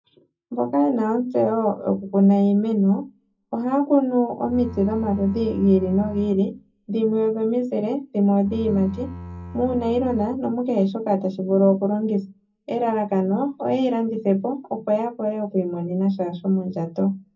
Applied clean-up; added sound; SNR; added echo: none; Bowed string instrument; 15 dB; reverberation time 0.4 s.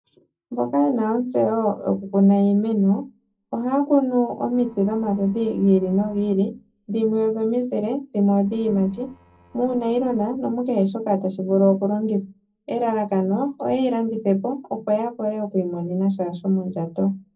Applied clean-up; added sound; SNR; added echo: neural separator model SepFormer DNS4.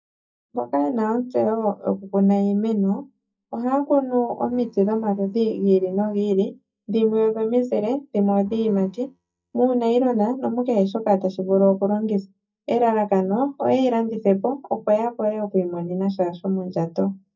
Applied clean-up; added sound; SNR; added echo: neural mask model DeepFilterNet 3.